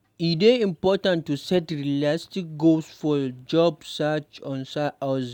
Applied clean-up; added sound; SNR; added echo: none; none; none; none.